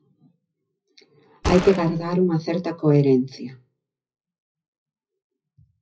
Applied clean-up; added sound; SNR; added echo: classical method WPE with log-MMSE.